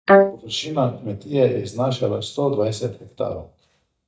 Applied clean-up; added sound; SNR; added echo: neural mask model DeepFilterNet 3.